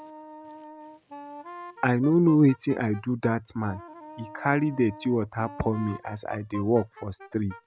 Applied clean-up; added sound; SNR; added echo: none; Wind instrument, woodwind instrument; 18 dB; none.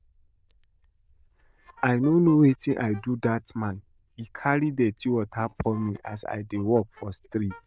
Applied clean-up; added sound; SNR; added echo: neural diffusion model UNIVERSE++.